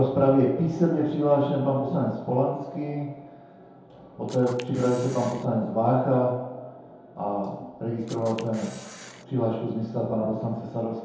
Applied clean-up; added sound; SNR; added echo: none; Camera; 19 dB; reverberation time 0.8 s.